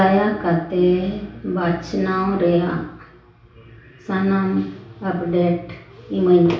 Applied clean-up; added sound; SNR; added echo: none; none; none; reverberation time 0.6 s.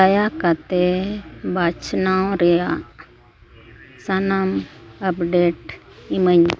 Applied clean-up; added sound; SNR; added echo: none; none; none; none.